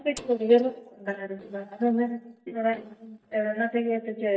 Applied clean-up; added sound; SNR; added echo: neural mask model DeepFilterNet 3.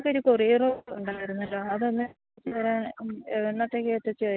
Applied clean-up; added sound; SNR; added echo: none; none; none; none.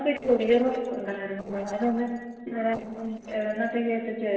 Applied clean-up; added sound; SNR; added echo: neural separator model SepFormer DNS4.